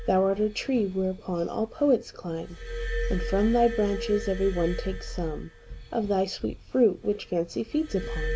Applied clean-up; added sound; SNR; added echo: none; Glass; 8 dB; none.